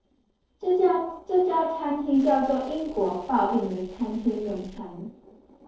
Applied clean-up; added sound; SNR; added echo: neural separator model SepFormer DNS4.